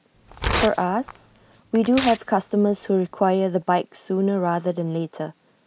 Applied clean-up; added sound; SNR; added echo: none; Tearing; 9 dB; none.